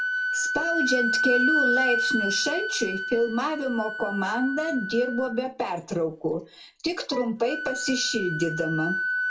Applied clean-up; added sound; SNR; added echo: none; Wind instrument, woodwind instrument; 1 dB; reverberation time 0.2 s.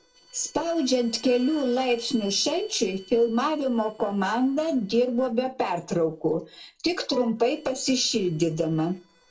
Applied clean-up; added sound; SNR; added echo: neural separator model SepFormer DNS4.